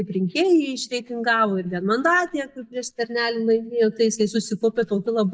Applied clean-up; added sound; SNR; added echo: neural mask model DeepFilterNet 3.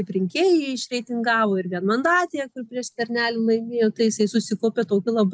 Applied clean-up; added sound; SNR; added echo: none; none; none; none.